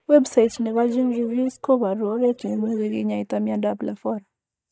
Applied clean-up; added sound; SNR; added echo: neural mask model DeepFilterNet 3.